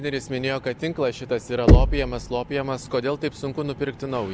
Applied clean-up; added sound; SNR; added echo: none; Knock; -4 dB; none.